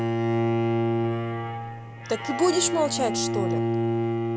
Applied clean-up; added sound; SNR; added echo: none; Bowed string instrument; -3 dB; none.